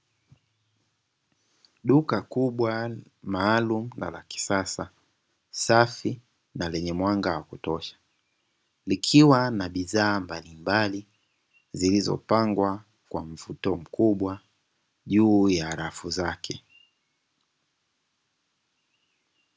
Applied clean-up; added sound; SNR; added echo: none; none; none; none.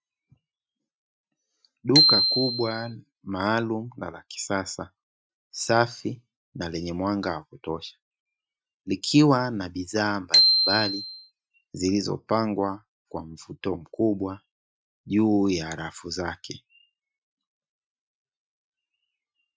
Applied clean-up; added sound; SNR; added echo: classical method Wiener filter.